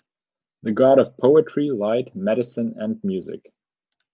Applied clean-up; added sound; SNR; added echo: none; none; none; none.